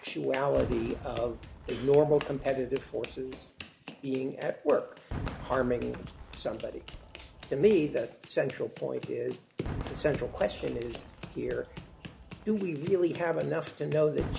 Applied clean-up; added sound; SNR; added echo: none; Fireworks + Run; 11 dB; none.